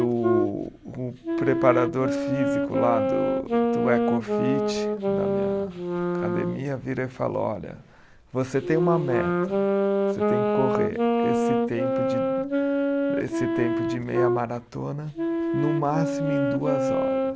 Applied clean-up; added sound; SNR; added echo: none; Wind instrument, woodwind instrument; -3 dB; none.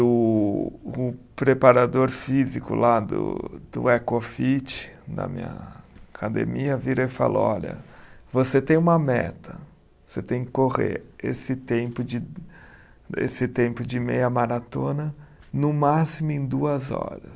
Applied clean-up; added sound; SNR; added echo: none; none; none; none.